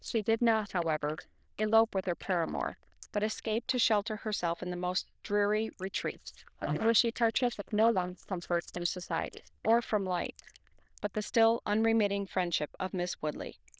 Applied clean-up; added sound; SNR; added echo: neural diffusion model UNIVERSE++.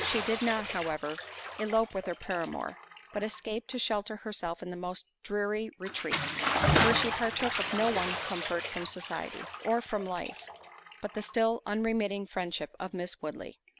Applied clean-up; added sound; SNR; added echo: none; Bathtub (filling or washing) / Splash, splatter; 2 dB; none.